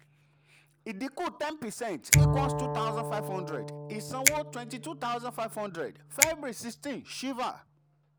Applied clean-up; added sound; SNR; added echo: none; Finger snapping + Bowed string instrument; -4 dB; none.